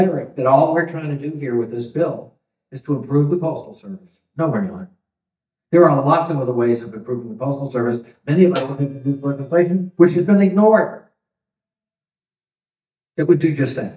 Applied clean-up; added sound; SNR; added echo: neural mask model DeepFilterNet 3.